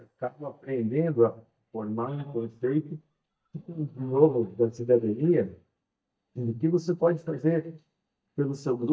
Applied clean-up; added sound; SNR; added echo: neural mask model DeepFilterNet 3.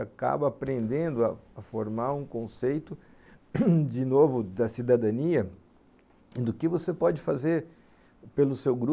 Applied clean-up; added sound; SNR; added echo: none; none; none; none.